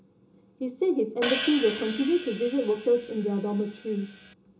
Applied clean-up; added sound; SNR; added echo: none; Hi-hat; 6 dB; reverberation time 0.2 s.